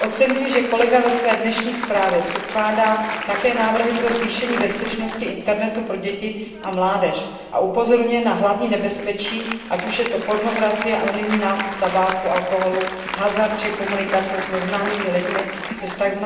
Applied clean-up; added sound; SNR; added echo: none; Applause; 9 dB; reverberation time 1.3 s.